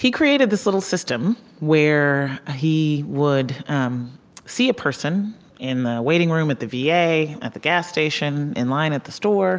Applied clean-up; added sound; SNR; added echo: none; none; none; none.